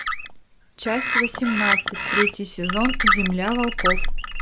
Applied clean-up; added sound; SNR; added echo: none; Bird; -1 dB; none.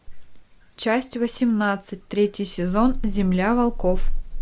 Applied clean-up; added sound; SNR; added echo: none; none; none; none.